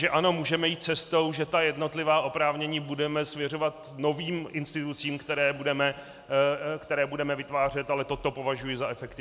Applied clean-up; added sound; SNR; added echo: none; none; none; none.